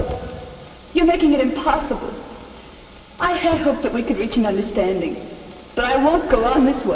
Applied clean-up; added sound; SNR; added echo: none; Bowed string instrument; 13 dB; reverberation time 2.8 s.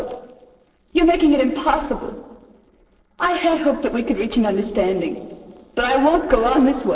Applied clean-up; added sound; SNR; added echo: neural separator model SepFormer DNS4.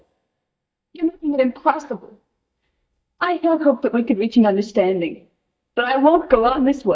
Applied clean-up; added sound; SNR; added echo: neural mask model DeepFilterNet 3.